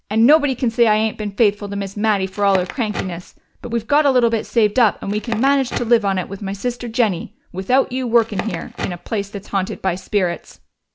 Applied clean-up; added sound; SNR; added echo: none; Crackle; 15 dB; none.